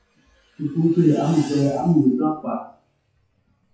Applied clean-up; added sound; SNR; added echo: classical method WPE with log-MMSE.